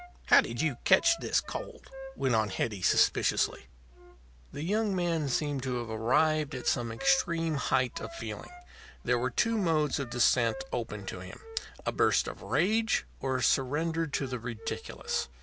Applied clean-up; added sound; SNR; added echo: none; Wind instrument, woodwind instrument; 18 dB; none.